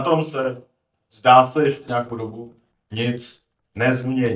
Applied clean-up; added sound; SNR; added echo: neural mask model DeepFilterNet 3.